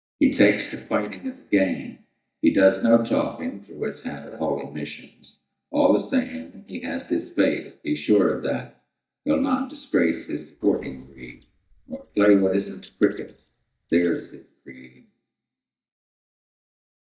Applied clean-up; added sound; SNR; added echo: neural mask model DeepFilterNet 3.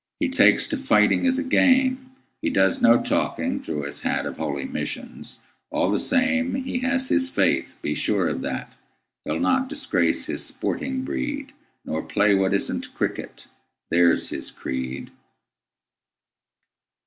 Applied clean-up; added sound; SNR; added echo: none; none; none; none.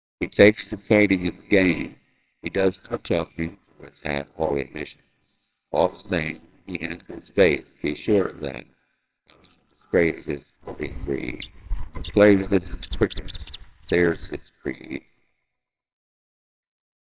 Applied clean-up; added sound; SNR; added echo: neural separator model SepFormer WHAMR!.